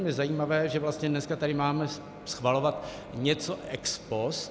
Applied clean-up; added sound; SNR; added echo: none; Microwave oven; 17 dB; none.